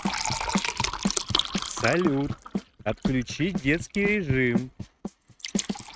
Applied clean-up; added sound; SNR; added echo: neural mask model RNNoise.